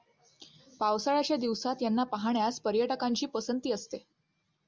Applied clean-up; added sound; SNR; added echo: none; none; none; none.